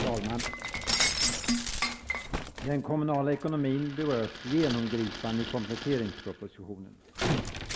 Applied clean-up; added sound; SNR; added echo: none; Shatter; 2 dB; none.